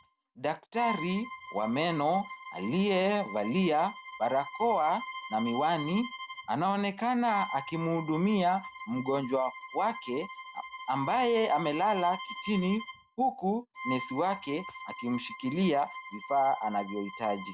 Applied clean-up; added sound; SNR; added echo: none; Bowed string instrument; 12 dB; none.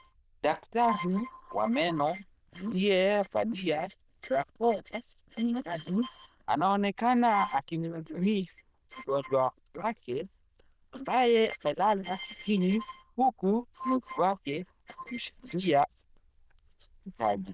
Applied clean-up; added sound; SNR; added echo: neural diffusion model UNIVERSE++.